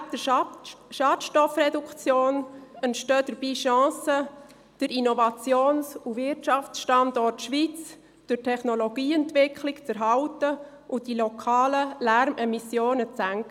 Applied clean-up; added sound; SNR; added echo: none; none; none; none.